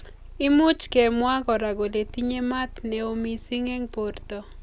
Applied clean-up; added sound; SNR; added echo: none; Purr; 17 dB; none.